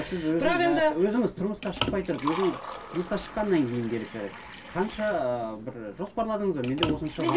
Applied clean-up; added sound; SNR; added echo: none; Liquid; 10 dB; reverberation time 0.2 s.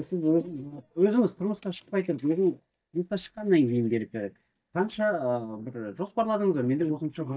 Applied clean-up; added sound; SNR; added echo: neural mask model DeepFilterNet 3.